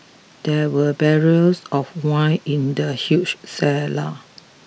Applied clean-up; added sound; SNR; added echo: none; none; none; none.